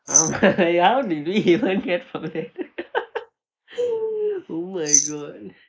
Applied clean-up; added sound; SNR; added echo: neural mask model Resemble Enhance denoiser.